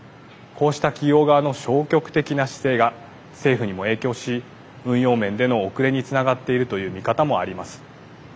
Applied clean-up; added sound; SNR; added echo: none; none; none; none.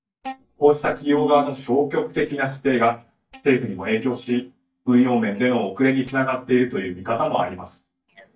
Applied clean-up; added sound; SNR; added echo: neural mask model DeepFilterNet 3.